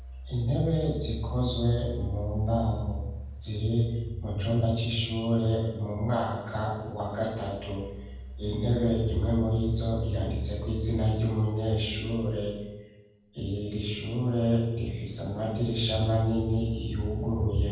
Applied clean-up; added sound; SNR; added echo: none; Engine; 10 dB; reverberation time 1.2 s.